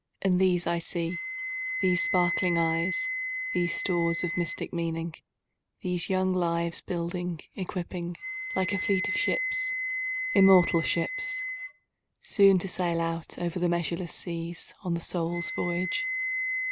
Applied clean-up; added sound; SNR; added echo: none; Wind instrument, woodwind instrument; 6 dB; none.